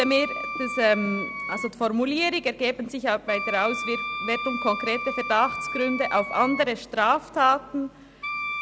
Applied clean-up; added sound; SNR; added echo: none; Wind instrument, woodwind instrument; 7 dB; none.